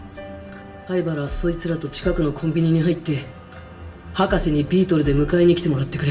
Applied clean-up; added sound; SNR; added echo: none; none; none; reverberation time 0.5 s.